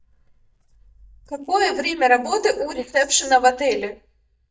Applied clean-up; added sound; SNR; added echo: neural mask model DeepFilterNet 3.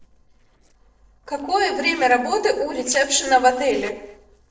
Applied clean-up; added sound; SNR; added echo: neural separator model SepFormer DNS4.